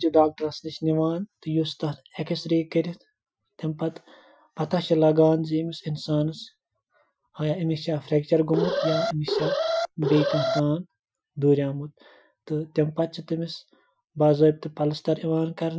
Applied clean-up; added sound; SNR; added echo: classical method Wiener filter.